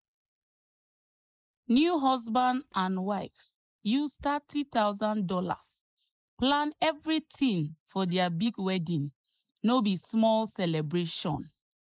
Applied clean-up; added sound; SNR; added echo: neural mask model Resemble Enhance denoiser.